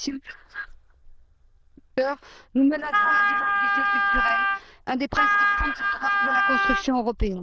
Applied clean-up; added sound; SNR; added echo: neural diffusion model UNIVERSE++.